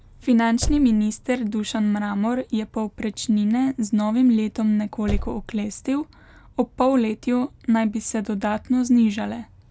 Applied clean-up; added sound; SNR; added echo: none; Slam / Car; 8 dB; none.